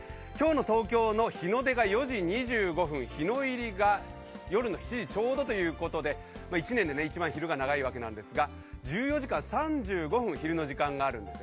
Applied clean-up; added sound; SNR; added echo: none; none; none; none.